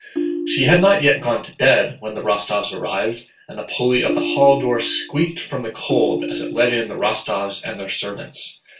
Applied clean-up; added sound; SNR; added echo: none; Ringtone; 7 dB; reverberation time 0.2 s.